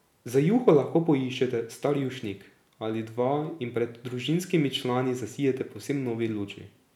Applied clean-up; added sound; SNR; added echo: none; none; none; none.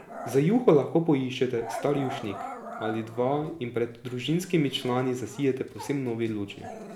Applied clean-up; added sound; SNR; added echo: none; Growling; 14 dB; none.